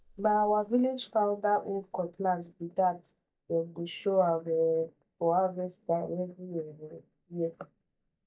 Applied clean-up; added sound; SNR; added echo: neural mask model DeepFilterNet 3.